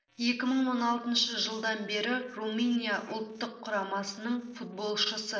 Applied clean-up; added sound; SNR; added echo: neural separator model SepFormer DNS4.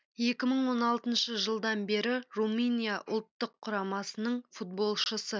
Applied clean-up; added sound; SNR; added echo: none; none; none; none.